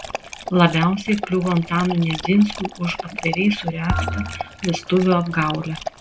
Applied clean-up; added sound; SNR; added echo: none; Thump, thud + Dog; 9 dB; none.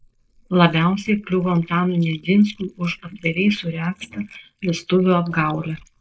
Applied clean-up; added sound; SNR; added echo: neural mask model Resemble Enhance denoiser.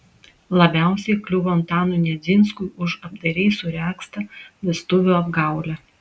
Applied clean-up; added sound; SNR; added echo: none; none; none; none.